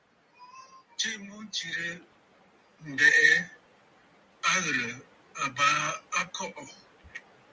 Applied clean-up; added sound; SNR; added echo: none; none; none; none.